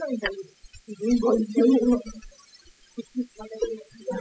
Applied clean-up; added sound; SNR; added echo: classical method spectral subtraction.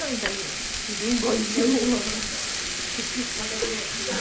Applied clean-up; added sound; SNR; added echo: none; Frying (food); 1 dB; none.